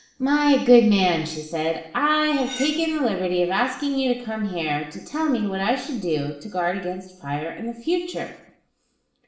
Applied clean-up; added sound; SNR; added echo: none; Cutlery, silverware; 13 dB; reverberation time 0.7 s.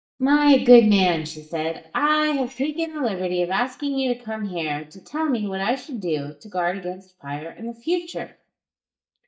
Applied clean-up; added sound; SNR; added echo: neural mask model DeepFilterNet 3.